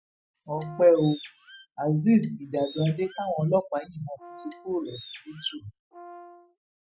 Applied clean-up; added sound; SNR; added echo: classical method spectral subtraction.